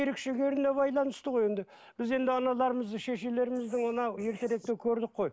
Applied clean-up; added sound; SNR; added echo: neural mask model Resemble Enhance denoiser.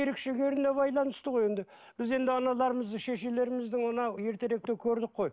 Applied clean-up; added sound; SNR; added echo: none; none; none; none.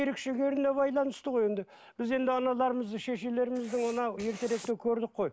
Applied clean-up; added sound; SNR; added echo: none; Writing; 18 dB; none.